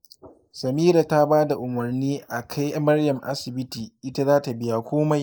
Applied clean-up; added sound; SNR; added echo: neural mask model Resemble Enhance denoiser.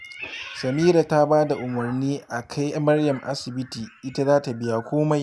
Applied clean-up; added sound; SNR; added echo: none; Meow; 20 dB; none.